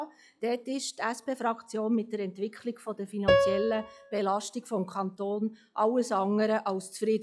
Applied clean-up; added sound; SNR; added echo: classical method log-MMSE.